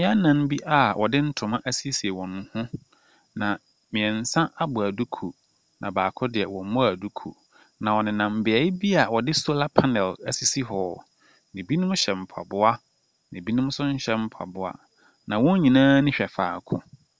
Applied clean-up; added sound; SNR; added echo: none; none; none; none.